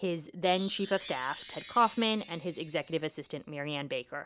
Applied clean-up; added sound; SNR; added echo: none; Chime; 0 dB; none.